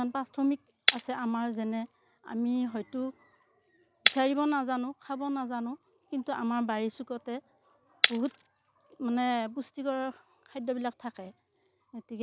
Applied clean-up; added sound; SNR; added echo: none; Shatter; 4 dB; none.